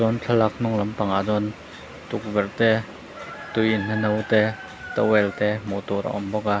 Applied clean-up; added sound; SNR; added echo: none; none; none; none.